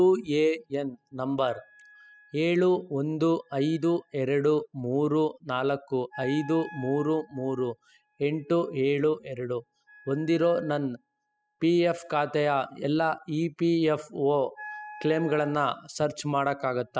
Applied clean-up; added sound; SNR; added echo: classical method spectral subtraction.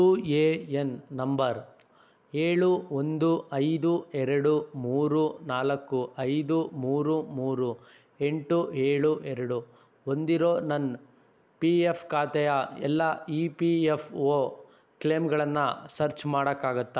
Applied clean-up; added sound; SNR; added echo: none; none; none; none.